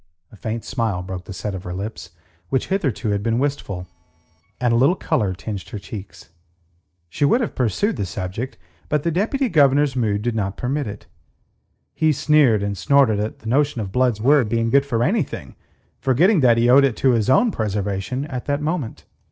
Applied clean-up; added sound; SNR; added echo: neural separator model SepFormer DNS4.